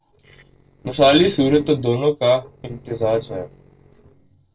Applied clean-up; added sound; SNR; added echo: neural separator model SepFormer DNS4.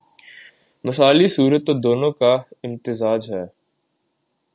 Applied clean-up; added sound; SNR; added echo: none; none; none; none.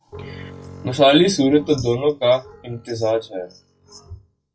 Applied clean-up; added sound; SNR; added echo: classical method WPE with log-MMSE.